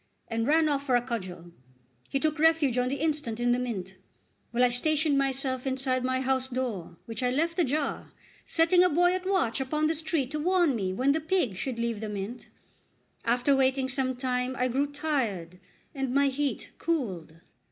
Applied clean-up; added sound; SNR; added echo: none; none; none; none.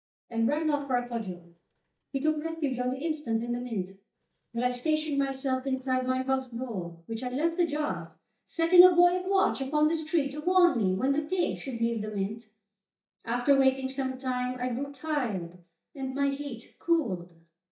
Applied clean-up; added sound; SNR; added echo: neural mask model DeepFilterNet 3.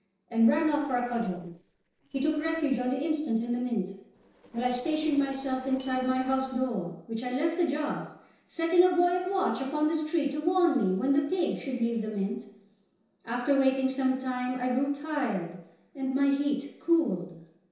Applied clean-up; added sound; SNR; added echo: neural separator model SepFormer DNS4.